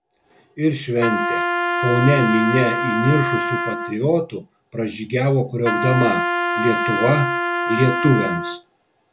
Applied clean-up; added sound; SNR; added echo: none; Trumpet; 1 dB; none.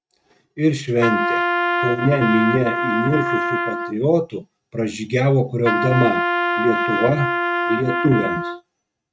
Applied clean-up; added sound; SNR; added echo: neural mask model RNNoise.